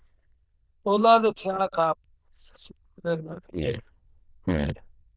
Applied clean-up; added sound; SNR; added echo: neural diffusion model UNIVERSE++.